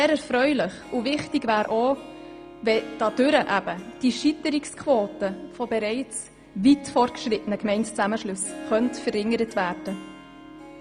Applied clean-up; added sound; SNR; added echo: none; Harp; 16 dB; none.